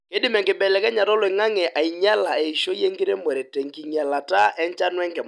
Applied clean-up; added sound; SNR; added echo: none; none; none; none.